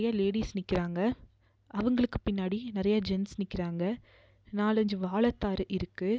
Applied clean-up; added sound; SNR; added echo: none; none; none; none.